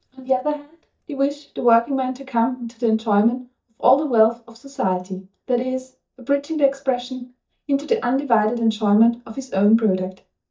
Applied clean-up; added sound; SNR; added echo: neural mask model DeepFilterNet 3.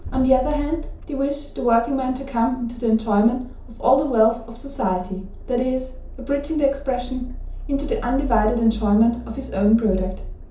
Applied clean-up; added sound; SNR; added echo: none; Accelerating, revving, vroom; 10 dB; reverberation time 0.6 s.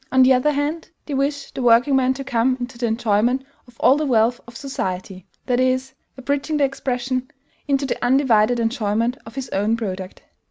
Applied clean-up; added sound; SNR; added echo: none; none; none; none.